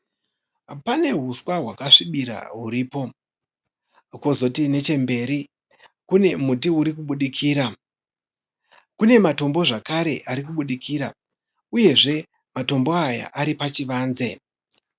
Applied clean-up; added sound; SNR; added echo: none; none; none; none.